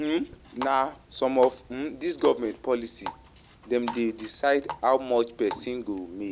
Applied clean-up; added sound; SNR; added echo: none; Water tap, faucet; 15 dB; none.